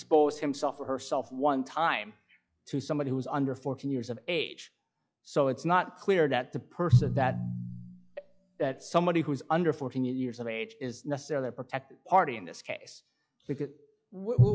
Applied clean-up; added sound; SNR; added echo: classical method log-MMSE.